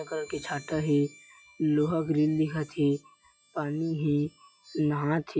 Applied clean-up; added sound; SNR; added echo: classical method log-MMSE.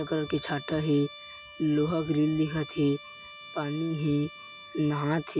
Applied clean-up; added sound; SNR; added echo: none; Trumpet; 15 dB; none.